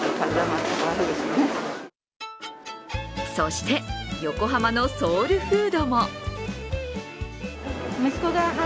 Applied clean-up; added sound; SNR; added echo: none; none; none; none.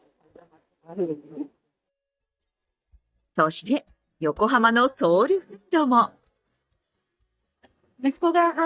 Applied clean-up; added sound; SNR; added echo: neural mask model DeepFilterNet 3.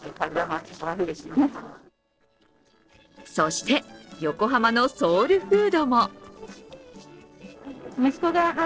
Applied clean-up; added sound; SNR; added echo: neural separator model SepFormer DNS4.